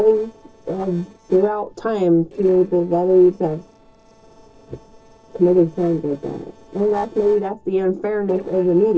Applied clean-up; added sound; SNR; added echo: neural separator model SepFormer DNS4.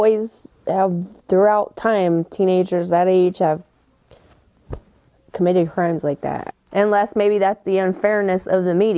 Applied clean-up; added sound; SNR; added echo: none; none; none; none.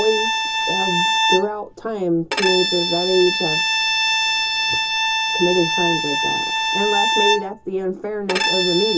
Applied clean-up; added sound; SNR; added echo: none; Bowed string instrument; -2 dB; reverberation time 0.2 s.